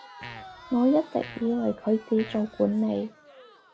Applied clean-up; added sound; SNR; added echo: none; Crowd + Fart; 18 dB; none.